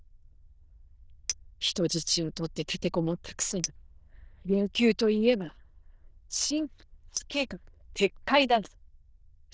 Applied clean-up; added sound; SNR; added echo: neural diffusion model UNIVERSE++.